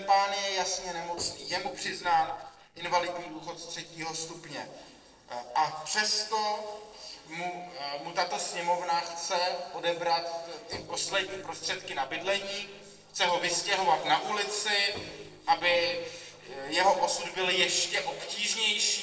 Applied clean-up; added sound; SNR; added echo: neural separator model SepFormer DNS4.